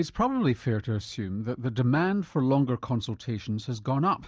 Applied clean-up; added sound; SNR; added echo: none; none; none; none.